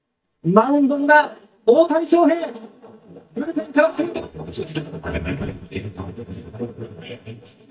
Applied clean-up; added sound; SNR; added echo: neural mask model DeepFilterNet 3.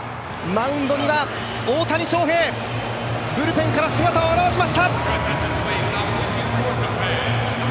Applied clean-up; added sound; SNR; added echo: none; none; none; none.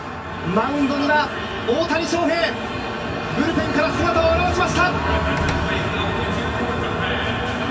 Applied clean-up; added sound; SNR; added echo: none; Slam; 14 dB; reverberation time 0.2 s.